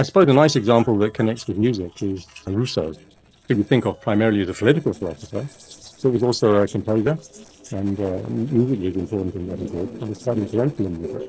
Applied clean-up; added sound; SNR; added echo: neural separator model SepFormer DNS4.